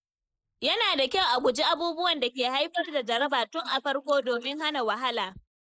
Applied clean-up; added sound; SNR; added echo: neural mask model Resemble Enhance denoiser.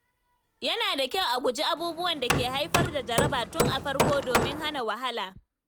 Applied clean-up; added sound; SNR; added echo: none; Hammer; -1 dB; none.